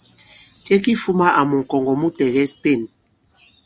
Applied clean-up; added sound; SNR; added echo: none; none; none; none.